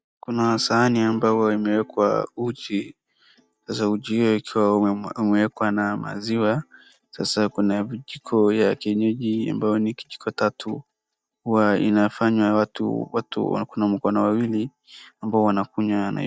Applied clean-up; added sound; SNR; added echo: neural mask model DeepFilterNet 3.